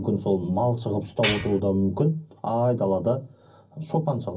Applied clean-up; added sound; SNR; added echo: none; Tools; 2 dB; reverberation time 0.4 s.